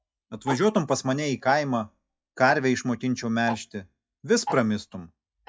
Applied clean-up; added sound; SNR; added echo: classical method log-MMSE.